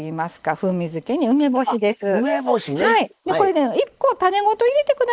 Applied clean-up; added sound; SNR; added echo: neural mask model Resemble Enhance denoiser.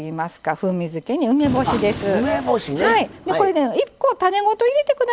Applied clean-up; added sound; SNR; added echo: none; Gunshot, gunfire; 13 dB; none.